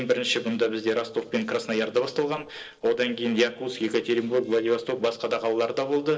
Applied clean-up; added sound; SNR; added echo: neural separator model SepFormer DNS4.